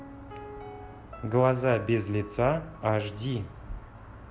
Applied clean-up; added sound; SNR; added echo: none; Piano; 18 dB; none.